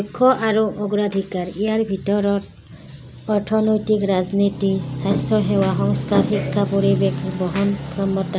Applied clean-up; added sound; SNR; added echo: none; none; none; none.